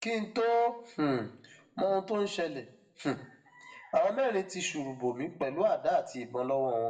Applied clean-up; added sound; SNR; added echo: none; none; none; reverberation time 0.6 s.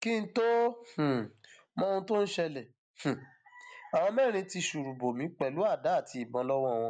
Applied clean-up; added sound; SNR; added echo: none; none; none; none.